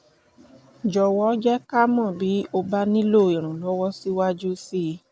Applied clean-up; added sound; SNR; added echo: none; none; none; none.